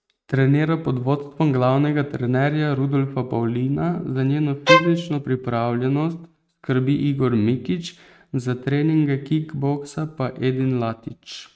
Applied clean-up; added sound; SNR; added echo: neural mask model RNNoise.